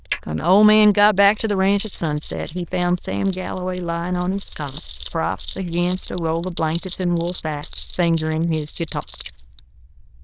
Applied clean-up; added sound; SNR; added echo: neural diffusion model UNIVERSE++.